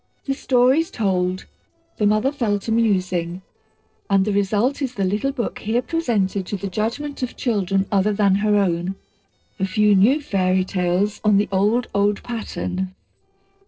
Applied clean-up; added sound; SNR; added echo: neural separator model SepFormer DNS4.